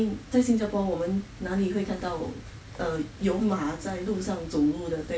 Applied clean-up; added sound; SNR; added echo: none; none; none; none.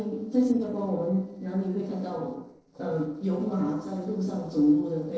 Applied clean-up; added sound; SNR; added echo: neural separator model SepFormer DNS4.